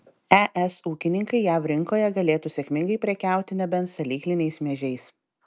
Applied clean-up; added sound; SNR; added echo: none; none; none; none.